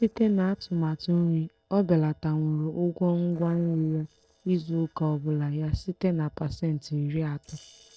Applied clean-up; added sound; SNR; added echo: neural separator model SepFormer DNS4.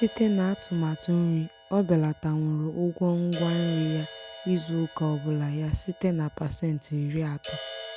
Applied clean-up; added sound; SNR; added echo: none; Crash cymbal; 15 dB; none.